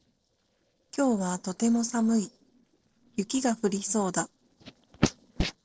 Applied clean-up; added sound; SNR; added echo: neural separator model SepFormer DNS4.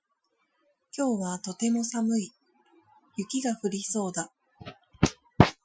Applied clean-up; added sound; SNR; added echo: classical method Wiener filter.